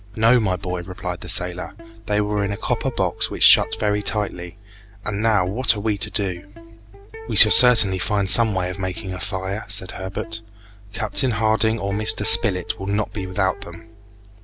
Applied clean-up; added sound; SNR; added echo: none; Electric guitar; 19 dB; none.